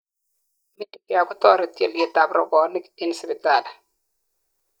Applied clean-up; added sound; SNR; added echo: neural mask model DeepFilterNet 3.